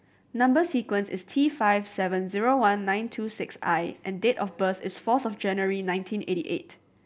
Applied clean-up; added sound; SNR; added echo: none; none; none; none.